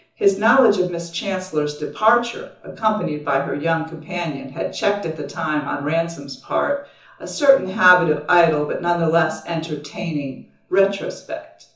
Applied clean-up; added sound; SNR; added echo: none; none; none; reverberation time 0.6 s.